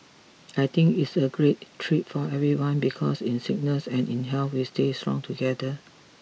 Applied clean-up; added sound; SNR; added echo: none; none; none; none.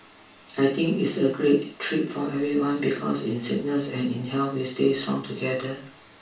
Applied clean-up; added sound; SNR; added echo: none; none; none; reverberation time 0.3 s.